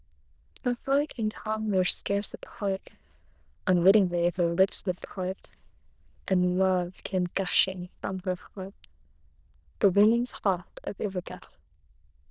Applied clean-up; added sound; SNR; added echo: neural diffusion model UNIVERSE++.